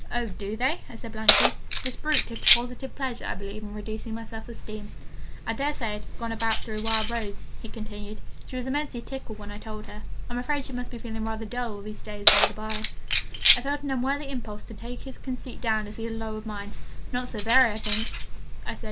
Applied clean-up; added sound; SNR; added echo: none; Keys jangling; -5 dB; none.